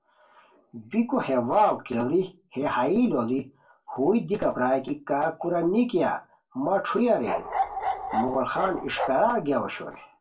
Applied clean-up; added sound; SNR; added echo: neural separator model SepFormer DNS4.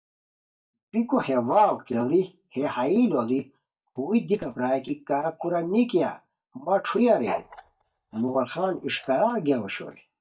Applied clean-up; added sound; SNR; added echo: neural mask model DeepFilterNet 3.